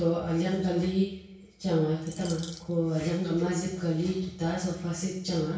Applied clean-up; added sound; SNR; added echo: none; Bird vocalization, bird call, bird song; 16 dB; reverberation time 0.6 s.